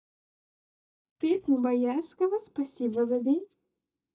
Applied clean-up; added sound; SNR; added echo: neural mask model DeepFilterNet 3.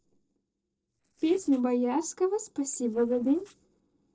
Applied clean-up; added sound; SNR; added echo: neural separator model SepFormer DNS4.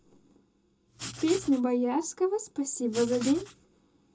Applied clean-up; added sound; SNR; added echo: none; Writing; 12 dB; reverberation time 0.2 s.